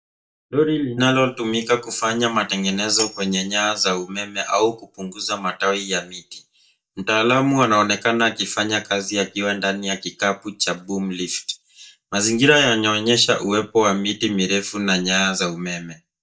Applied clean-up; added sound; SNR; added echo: neural mask model DeepFilterNet 3.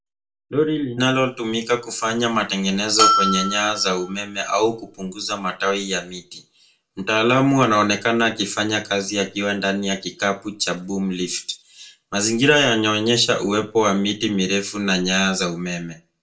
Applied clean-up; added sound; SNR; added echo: none; Bell; 1 dB; reverberation time 0.2 s.